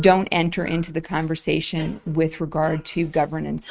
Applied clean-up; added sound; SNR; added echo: neural mask model RNNoise.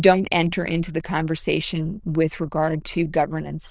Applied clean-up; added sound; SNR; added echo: neural diffusion model UNIVERSE++.